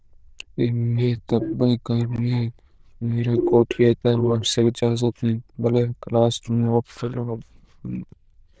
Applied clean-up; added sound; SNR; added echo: neural diffusion model UNIVERSE++.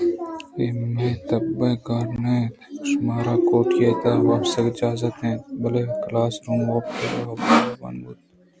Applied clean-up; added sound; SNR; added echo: none; Sawing; 0 dB; none.